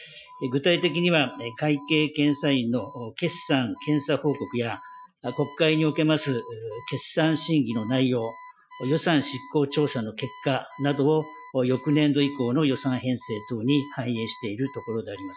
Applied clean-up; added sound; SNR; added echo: classical method Wiener filter.